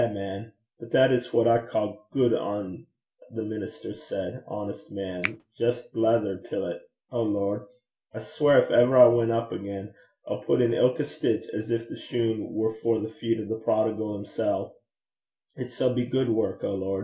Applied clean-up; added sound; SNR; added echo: none; Finger snapping; 7 dB; reverberation time 0.2 s.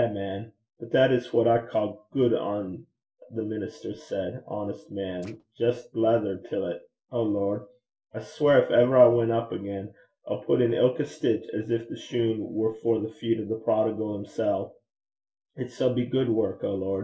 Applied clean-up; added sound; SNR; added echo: neural separator model SepFormer DNS4.